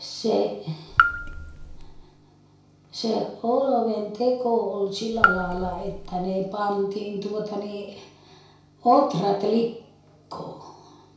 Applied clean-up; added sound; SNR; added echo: none; Raindrop / Drip; -1 dB; reverberation time 0.5 s.